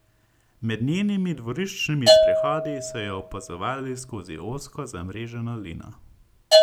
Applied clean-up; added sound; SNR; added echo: none; Bell / Percussion; -5 dB; none.